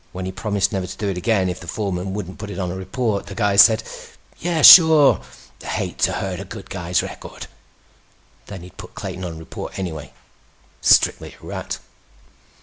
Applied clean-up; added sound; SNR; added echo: none; none; none; none.